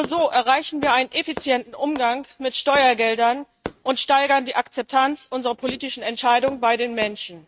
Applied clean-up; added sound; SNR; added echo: neural mask model RNNoise.